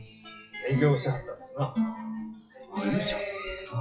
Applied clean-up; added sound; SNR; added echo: classical method WPE with log-MMSE.